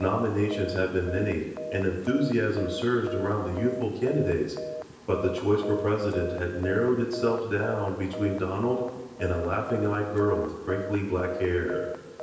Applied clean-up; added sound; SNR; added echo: none; Telephone; 10 dB; reverberation time 1.0 s.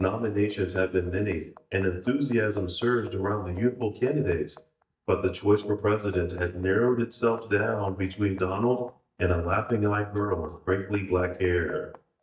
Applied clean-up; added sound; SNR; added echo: neural mask model DeepFilterNet 3.